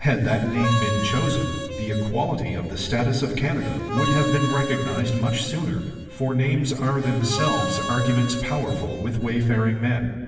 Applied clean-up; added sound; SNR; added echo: none; Harmonica; 8 dB; reverberation time 1.3 s.